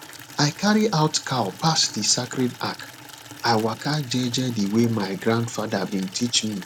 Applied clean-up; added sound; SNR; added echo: none; Water tap, faucet / Liquid; 18 dB; none.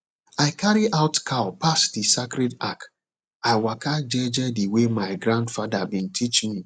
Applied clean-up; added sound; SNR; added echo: none; none; none; none.